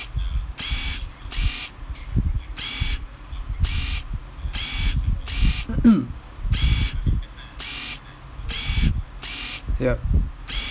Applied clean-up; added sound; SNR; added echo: none; Camera; 11 dB; none.